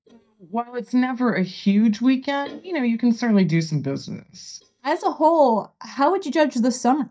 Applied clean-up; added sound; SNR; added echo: neural mask model DeepFilterNet 3.